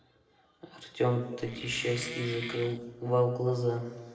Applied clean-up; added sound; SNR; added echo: none; Wood; 10 dB; reverberation time 1.3 s.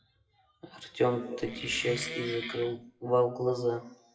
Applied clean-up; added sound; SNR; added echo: classical method WPE with log-MMSE.